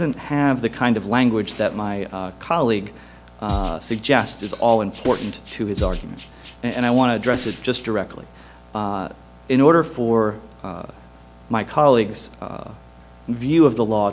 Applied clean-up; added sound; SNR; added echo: none; Drum kit; 10 dB; none.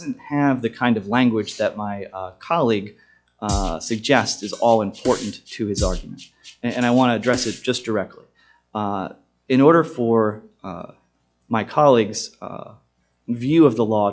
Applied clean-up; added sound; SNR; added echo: classical method log-MMSE.